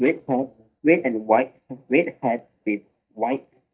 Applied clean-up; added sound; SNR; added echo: neural mask model DeepFilterNet 3.